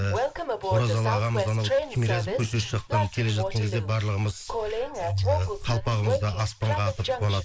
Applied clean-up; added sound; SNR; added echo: neural mask model Resemble Enhance denoiser.